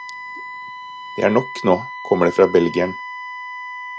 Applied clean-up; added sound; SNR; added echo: none; Wind instrument, woodwind instrument; 11 dB; none.